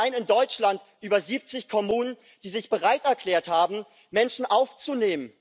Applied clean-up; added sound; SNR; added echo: none; none; none; none.